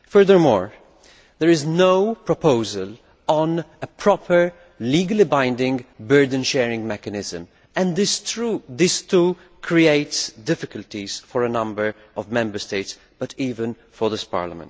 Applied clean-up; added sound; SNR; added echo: none; none; none; none.